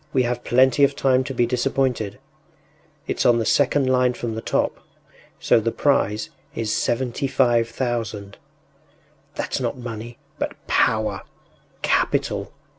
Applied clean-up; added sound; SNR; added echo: none; none; none; none.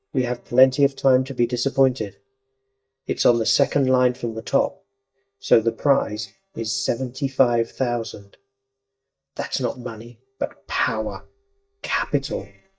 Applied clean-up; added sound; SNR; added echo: neural mask model DeepFilterNet 3.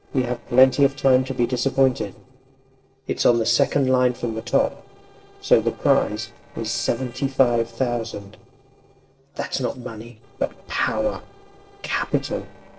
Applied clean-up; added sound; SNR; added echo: neural separator model SepFormer DNS4.